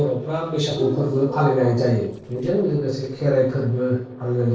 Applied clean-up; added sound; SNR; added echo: neural separator model SepFormer DNS4.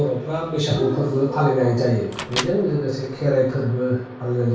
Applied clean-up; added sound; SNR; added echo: none; Microwave oven; 14 dB; reverberation time 0.6 s.